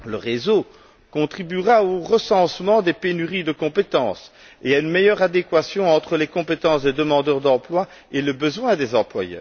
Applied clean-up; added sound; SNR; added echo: none; none; none; none.